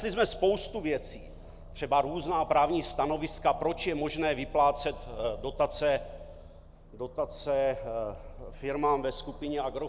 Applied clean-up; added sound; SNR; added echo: none; Aircraft; 15 dB; none.